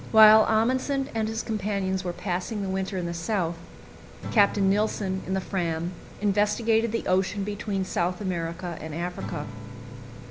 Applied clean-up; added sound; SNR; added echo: none; Acoustic guitar / Strum; 16 dB; none.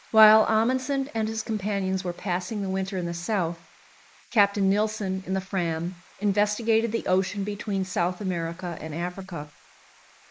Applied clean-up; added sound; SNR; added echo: neural mask model Resemble Enhance denoiser.